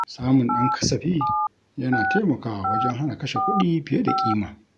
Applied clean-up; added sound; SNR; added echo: none; Telephone; 3 dB; none.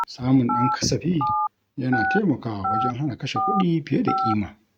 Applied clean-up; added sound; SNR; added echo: neural mask model RNNoise.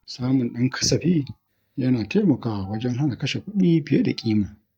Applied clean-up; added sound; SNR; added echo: neural mask model DeepFilterNet 3.